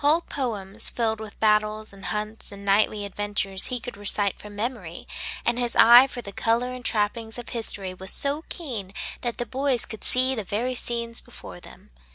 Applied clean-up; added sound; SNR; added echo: none; none; none; none.